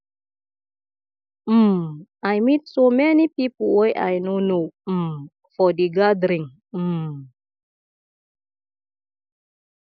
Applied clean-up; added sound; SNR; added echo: neural mask model Resemble Enhance denoiser.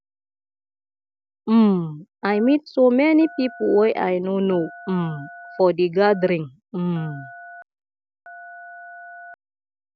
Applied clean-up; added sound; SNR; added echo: none; Telephone; 20 dB; none.